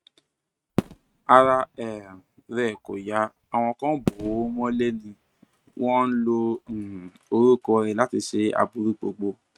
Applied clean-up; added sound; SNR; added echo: neural mask model RNNoise.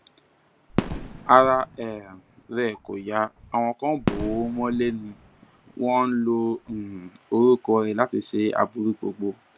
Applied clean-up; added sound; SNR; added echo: none; Fireworks; 10 dB; none.